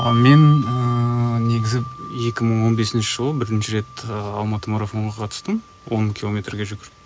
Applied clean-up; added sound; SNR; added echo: none; Bell; 13 dB; none.